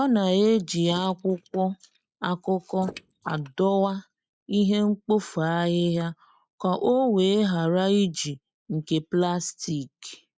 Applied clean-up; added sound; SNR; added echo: neural mask model Resemble Enhance denoiser.